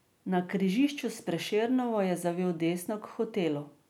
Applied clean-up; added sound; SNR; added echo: none; none; none; none.